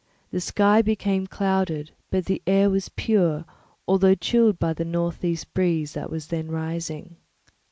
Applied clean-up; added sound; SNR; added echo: none; none; none; none.